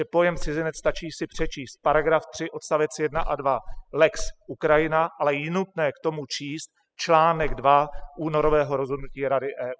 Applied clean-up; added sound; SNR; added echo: classical method spectral subtraction.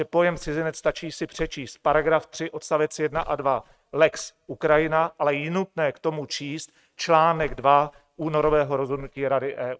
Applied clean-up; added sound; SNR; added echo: neural mask model RNNoise.